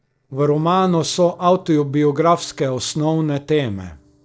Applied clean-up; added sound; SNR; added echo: neural separator model SepFormer DNS4.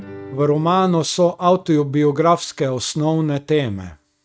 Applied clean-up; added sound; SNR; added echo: neural mask model RNNoise.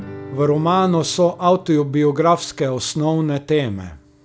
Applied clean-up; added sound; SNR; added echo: none; Guitar; 20 dB; none.